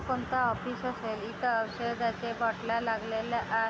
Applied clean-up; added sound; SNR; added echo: none; none; none; none.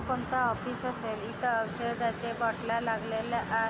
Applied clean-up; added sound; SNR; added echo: none; Traffic noise, roadway noise / Vehicle horn, car horn, honking; 12 dB; none.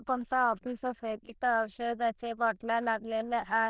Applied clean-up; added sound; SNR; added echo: neural diffusion model UNIVERSE++.